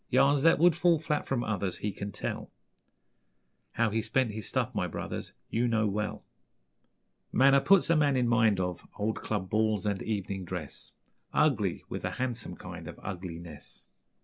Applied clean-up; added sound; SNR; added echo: none; none; none; none.